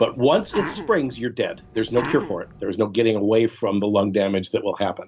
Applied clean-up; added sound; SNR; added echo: none; Sneeze; 12 dB; none.